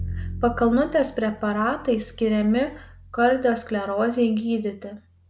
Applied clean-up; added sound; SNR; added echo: none; Bowed string instrument; 15 dB; none.